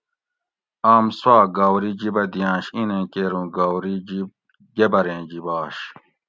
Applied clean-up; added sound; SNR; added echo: none; none; none; none.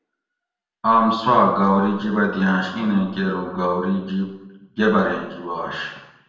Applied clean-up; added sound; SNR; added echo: none; none; none; reverberation time 0.7 s.